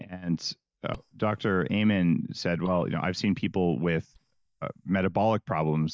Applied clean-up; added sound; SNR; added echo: neural mask model DeepFilterNet 3.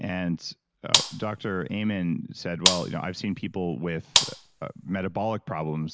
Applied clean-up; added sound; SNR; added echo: none; Gunshot, gunfire; -2 dB; none.